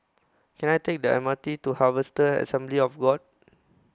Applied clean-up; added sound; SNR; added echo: none; none; none; none.